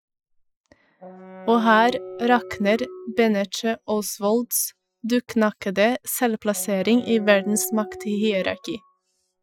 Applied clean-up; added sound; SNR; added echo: classical method Wiener filter.